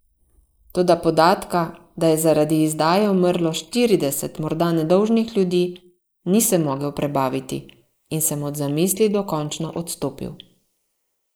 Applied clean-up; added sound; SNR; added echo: neural mask model Resemble Enhance denoiser.